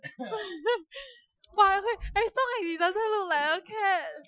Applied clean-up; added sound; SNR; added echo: classical method Wiener filter.